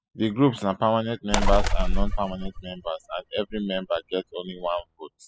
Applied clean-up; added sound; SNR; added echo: classical method spectral subtraction.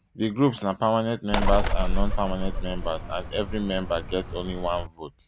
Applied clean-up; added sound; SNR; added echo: none; Bird; -2 dB; none.